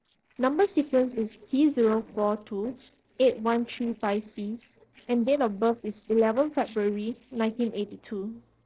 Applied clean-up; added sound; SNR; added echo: neural separator model SepFormer DNS4.